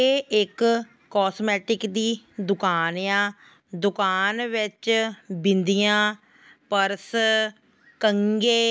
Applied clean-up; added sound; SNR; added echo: none; none; none; none.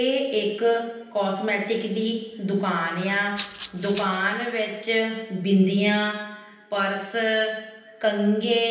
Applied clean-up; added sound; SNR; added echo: none; Rattle (instrument); -3 dB; reverberation time 0.9 s.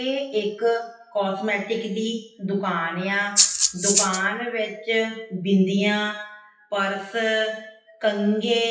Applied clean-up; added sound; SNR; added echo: classical method WPE with log-MMSE.